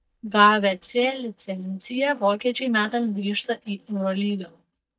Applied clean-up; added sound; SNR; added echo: neural mask model DeepFilterNet 3.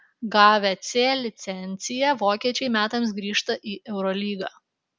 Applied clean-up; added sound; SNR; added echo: none; none; none; none.